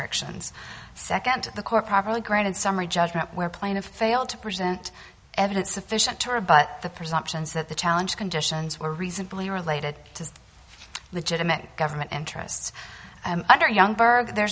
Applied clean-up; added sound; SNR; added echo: none; none; none; none.